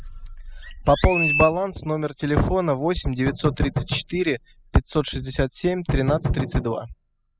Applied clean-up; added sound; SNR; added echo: classical method spectral subtraction.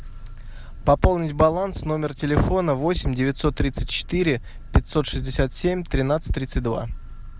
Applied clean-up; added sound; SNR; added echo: none; none; none; none.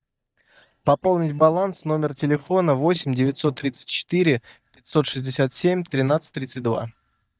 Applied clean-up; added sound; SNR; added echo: neural mask model DeepFilterNet 3.